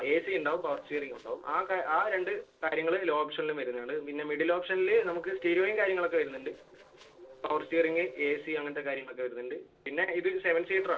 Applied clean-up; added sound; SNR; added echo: neural separator model SepFormer DNS4.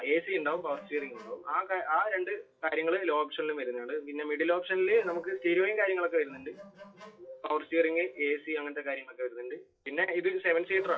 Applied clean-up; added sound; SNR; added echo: classical method WPE with log-MMSE.